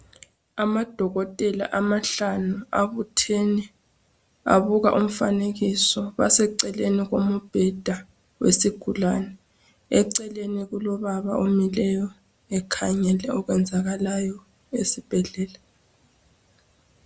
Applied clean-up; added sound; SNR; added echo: none; none; none; none.